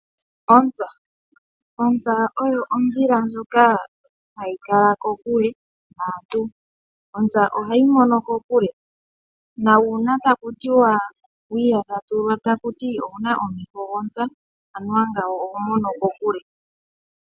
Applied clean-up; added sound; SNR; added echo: none; none; none; none.